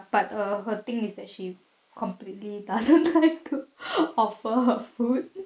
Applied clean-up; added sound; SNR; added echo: neural mask model Resemble Enhance denoiser.